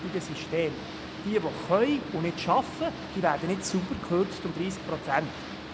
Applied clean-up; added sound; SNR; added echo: none; Boat, Water vehicle; 9 dB; none.